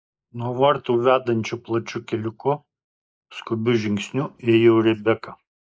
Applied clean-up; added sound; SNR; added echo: neural mask model Resemble Enhance denoiser.